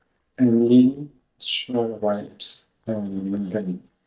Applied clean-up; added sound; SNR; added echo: neural mask model DeepFilterNet 3.